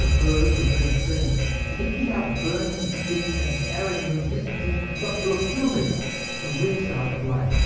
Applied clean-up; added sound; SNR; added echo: none; Alarm; 1 dB; reverberation time 1.3 s.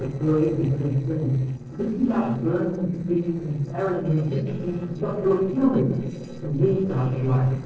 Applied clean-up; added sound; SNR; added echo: neural separator model SepFormer DNS4.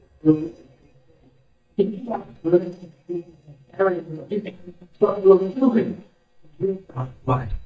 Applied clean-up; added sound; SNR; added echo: neural mask model DeepFilterNet 3.